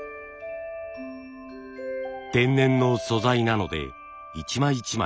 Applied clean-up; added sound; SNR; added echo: none; none; none; none.